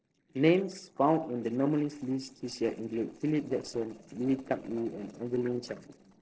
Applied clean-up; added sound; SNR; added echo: neural separator model SepFormer DNS4.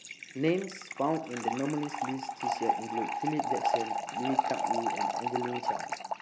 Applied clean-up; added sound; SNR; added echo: none; Fill (with liquid) / Trickle, dribble; -1 dB; none.